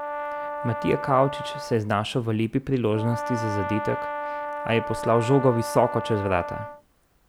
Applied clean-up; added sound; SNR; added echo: none; Brass instrument; 7 dB; none.